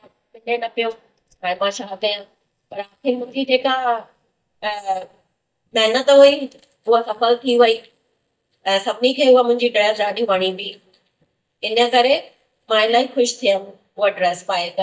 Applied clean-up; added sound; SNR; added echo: neural mask model DeepFilterNet 3.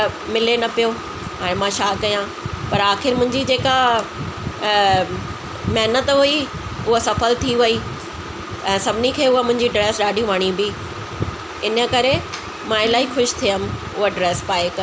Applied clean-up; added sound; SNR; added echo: none; none; none; none.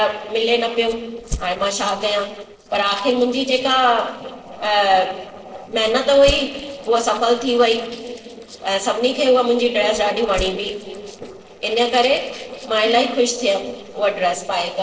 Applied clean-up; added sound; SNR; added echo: neural separator model SepFormer DNS4.